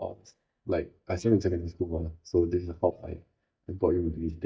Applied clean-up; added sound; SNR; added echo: neural mask model DeepFilterNet 3.